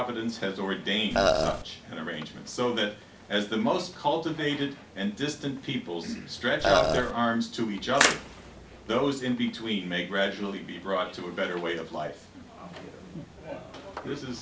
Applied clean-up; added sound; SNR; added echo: none; Burping, eructation + Splash, splatter; -4 dB; none.